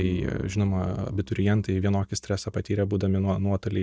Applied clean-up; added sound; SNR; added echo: neural mask model DeepFilterNet 3.